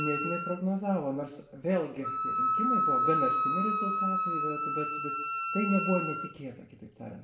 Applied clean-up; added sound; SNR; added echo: none; Wind instrument, woodwind instrument; -1 dB; reverberation time 0.6 s.